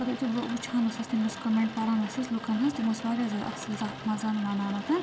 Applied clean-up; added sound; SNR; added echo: none; Rain; 11 dB; none.